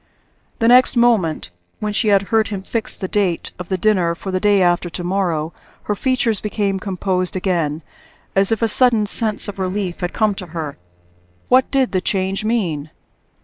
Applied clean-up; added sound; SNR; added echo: neural separator model SepFormer DNS4.